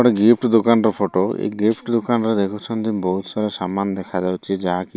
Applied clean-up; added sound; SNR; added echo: none; Tambourine; 17 dB; none.